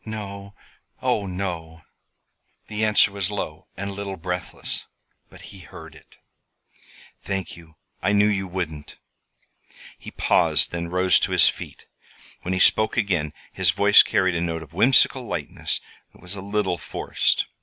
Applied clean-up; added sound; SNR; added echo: none; none; none; none.